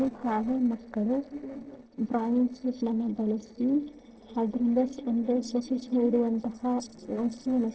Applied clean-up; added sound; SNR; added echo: neural separator model SepFormer DNS4.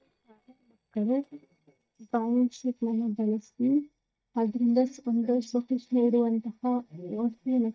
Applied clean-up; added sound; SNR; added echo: neural mask model DeepFilterNet 3.